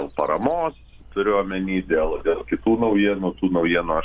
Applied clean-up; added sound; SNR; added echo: none; Bird vocalization, bird call, bird song; 16 dB; none.